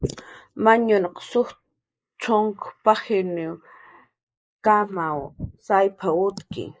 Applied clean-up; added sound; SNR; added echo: neural mask model Resemble Enhance denoiser.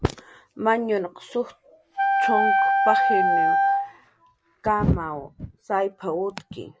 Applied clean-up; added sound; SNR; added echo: none; Wind instrument, woodwind instrument; -5 dB; none.